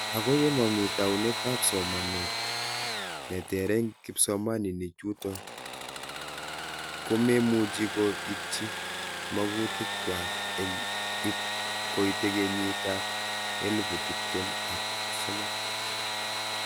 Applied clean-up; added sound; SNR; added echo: none; Sawing / Engine; 2 dB; none.